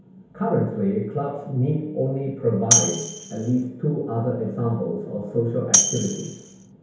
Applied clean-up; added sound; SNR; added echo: none; Tambourine; -2 dB; reverberation time 1.0 s.